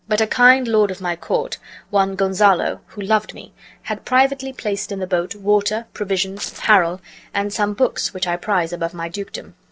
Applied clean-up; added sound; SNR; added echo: neural separator model SepFormer DNS4.